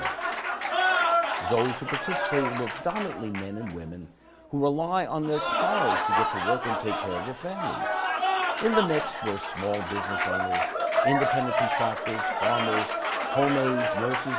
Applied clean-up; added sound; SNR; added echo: none; Applause / Cheering; -3 dB; none.